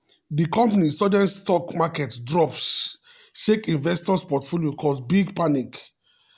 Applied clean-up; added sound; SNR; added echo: none; none; none; none.